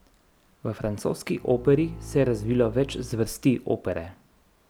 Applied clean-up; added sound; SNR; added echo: none; Bowed string instrument; 15 dB; none.